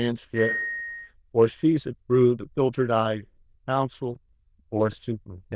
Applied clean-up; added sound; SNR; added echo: neural diffusion model UNIVERSE++.